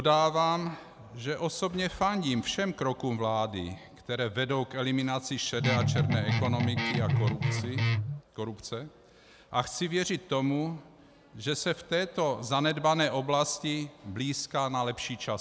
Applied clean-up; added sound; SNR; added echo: none; Guitar; -3 dB; none.